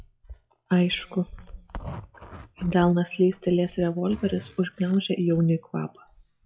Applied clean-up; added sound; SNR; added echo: classical method WPE with log-MMSE.